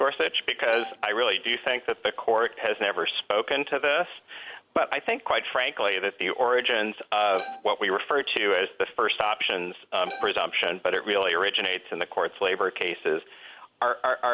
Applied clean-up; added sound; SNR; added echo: none; Bowed string instrument; 14 dB; none.